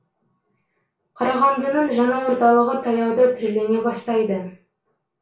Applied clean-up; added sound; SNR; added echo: none; none; none; reverberation time 0.3 s.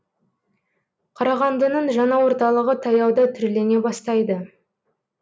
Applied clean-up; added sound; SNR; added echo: none; none; none; none.